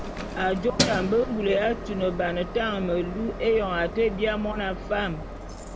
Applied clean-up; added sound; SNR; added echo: none; Keys jangling + Train; 6 dB; none.